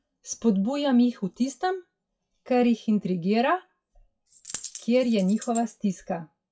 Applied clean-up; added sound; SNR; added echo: classical method WPE with log-MMSE.